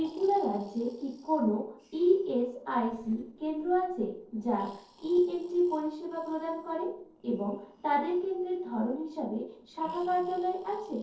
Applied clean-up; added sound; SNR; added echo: neural separator model SepFormer DNS4.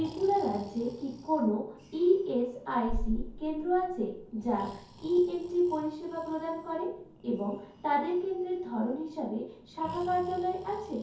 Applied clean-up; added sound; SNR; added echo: none; Breathing; 12 dB; reverberation time 0.6 s.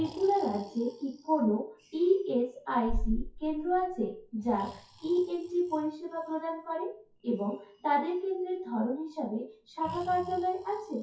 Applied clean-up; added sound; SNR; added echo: classical method WPE with log-MMSE.